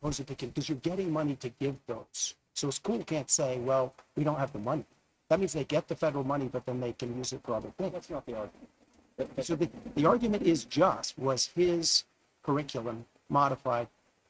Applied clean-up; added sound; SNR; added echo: neural mask model RNNoise.